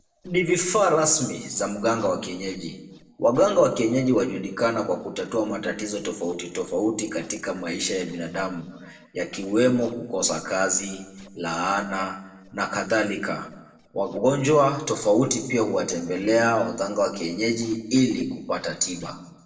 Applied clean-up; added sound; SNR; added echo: neural separator model SepFormer DNS4.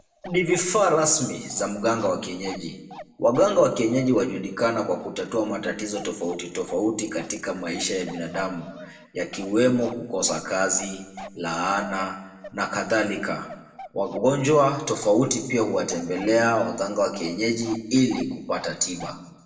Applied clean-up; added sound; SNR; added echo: none; Bark; 19 dB; reverberation time 0.8 s.